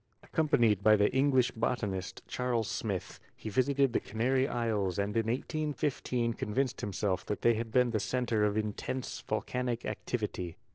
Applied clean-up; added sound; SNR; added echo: neural separator model SepFormer DNS4.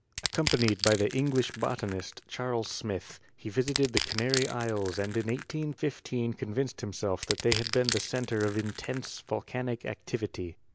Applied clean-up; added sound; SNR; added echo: none; Crushing; 8 dB; none.